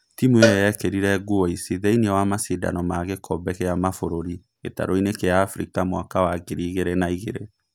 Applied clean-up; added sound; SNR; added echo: none; Cowbell; 6 dB; none.